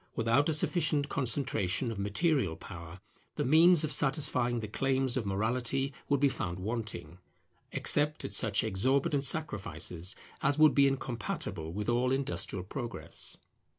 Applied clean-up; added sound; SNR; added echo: none; none; none; none.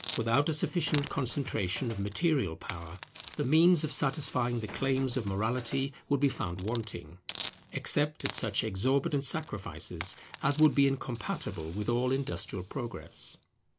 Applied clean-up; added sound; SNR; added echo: none; Scratching (performance technique) + Hiss; 17 dB; none.